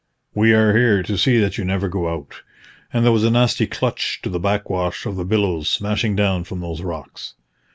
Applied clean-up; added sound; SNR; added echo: none; none; none; none.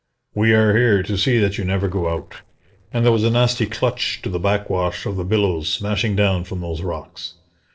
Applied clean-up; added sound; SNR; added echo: neural separator model SepFormer DNS4.